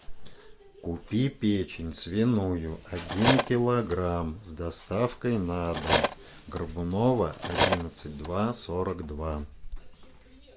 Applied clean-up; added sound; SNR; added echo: none; Cutlery, silverware; 2 dB; none.